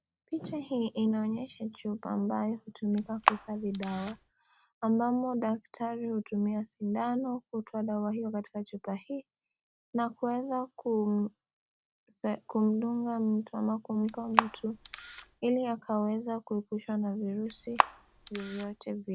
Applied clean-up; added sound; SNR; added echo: none; Camera; 1 dB; none.